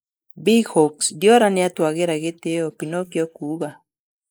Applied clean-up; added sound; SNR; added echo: neural mask model Resemble Enhance denoiser.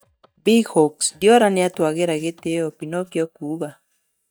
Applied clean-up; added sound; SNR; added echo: neural mask model DeepFilterNet 3.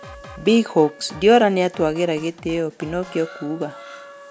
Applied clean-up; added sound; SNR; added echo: none; Drum kit + Wind instrument, woodwind instrument; 20 dB; none.